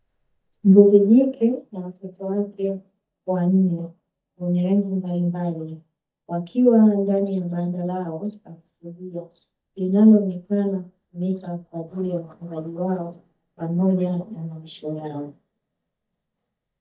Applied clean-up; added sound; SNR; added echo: neural mask model DeepFilterNet 3.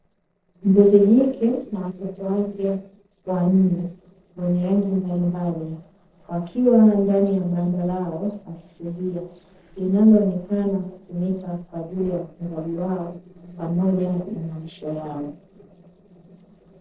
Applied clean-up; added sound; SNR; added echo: neural separator model SepFormer DNS4.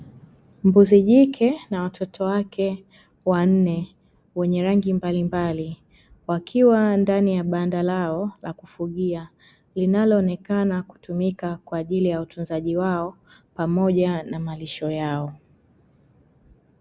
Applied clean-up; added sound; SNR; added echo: none; none; none; none.